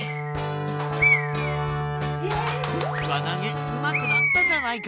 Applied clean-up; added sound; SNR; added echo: none; Wind instrument, woodwind instrument + Bird; -5 dB; none.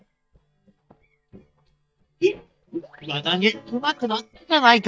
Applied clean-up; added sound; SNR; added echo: neural mask model DeepFilterNet 3.